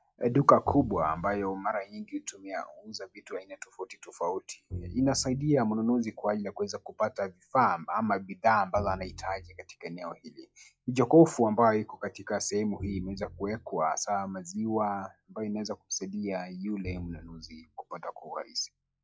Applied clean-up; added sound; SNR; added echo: classical method log-MMSE.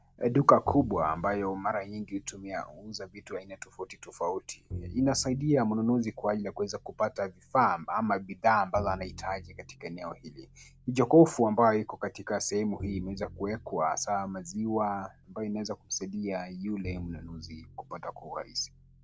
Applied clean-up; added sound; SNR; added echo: none; Bowed string instrument; 17 dB; none.